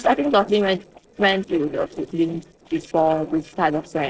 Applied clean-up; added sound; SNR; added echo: neural separator model SepFormer DNS4.